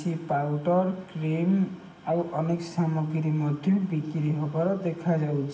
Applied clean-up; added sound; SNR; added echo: none; none; none; reverberation time 0.8 s.